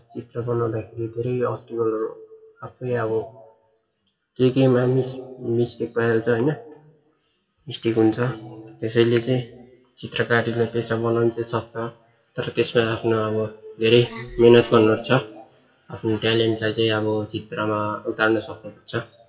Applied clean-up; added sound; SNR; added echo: classical method WPE with log-MMSE.